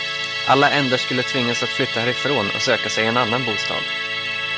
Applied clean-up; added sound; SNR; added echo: none; Musical instrument; 2 dB; none.